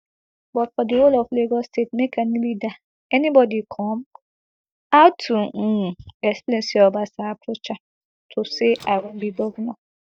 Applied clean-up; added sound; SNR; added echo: neural mask model DeepFilterNet 3.